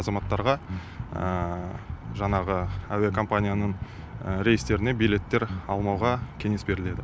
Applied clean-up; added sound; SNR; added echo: none; Bass guitar; 9 dB; none.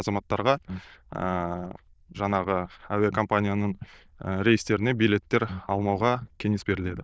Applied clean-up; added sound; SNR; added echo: neural diffusion model UNIVERSE++.